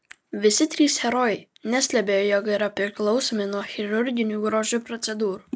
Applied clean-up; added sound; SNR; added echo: none; none; none; none.